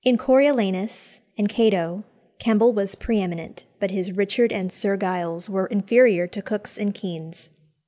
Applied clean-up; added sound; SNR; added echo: none; none; none; none.